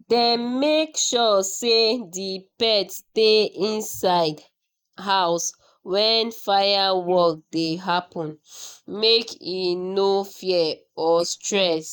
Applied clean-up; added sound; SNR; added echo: neural mask model Resemble Enhance denoiser.